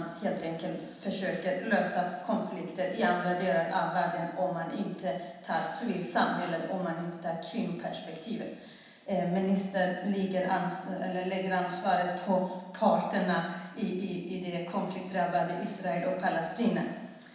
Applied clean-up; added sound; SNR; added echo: none; none; none; reverberation time 1.1 s.